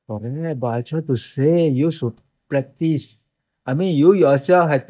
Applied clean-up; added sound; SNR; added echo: neural mask model DeepFilterNet 3.